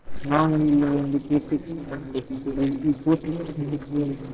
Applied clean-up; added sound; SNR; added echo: neural separator model SepFormer DNS4.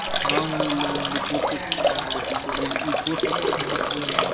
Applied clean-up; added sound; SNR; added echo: none; Drip / Trickle, dribble / Bathtub (filling or washing); -5 dB; none.